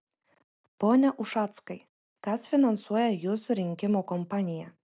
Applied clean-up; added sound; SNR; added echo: none; none; none; none.